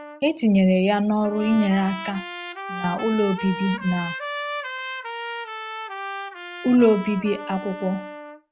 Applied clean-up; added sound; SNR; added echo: none; Bird vocalization, bird call, bird song + Trumpet; 10 dB; none.